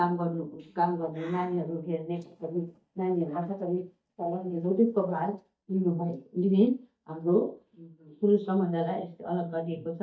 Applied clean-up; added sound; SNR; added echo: neural mask model DeepFilterNet 3.